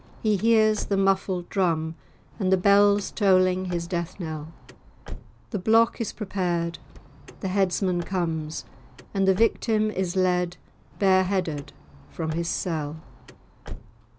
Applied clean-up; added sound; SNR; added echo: none; Car; 16 dB; none.